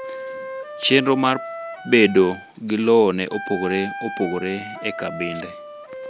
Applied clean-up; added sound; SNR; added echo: none; Wind instrument, woodwind instrument; 12 dB; none.